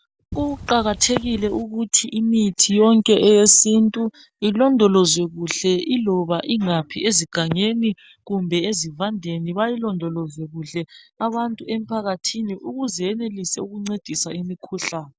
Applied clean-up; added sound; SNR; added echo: none; Wind; 15 dB; none.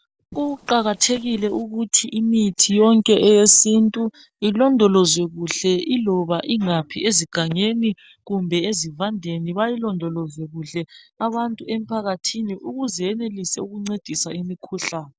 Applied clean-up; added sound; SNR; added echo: neural separator model SepFormer DNS4.